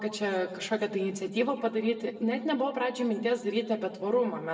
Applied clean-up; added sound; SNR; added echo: none; none; none; reverberation time 1.0 s.